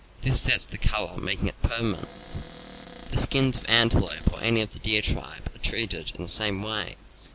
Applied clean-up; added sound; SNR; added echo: none; Cupboard open or close; 20 dB; none.